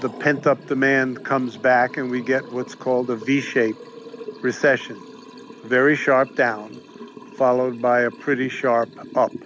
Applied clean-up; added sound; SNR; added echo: none; Liquid; 17 dB; none.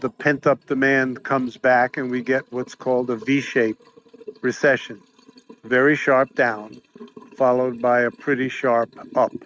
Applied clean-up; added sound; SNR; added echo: neural mask model RNNoise.